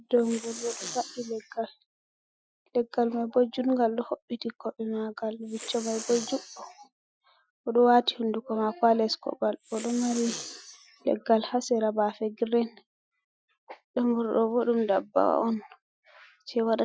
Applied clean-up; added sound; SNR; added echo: classical method Wiener filter.